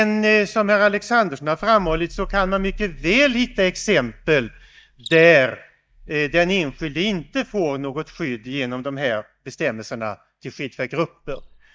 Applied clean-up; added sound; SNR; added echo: neural mask model DeepFilterNet 3.